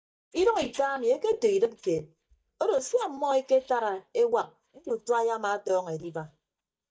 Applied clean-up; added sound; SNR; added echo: neural mask model DeepFilterNet 3.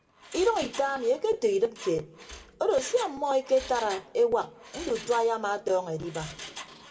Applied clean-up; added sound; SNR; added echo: none; Mechanisms; 17 dB; reverberation time 1.4 s.